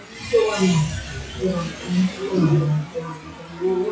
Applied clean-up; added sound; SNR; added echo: classical method WPE with log-MMSE.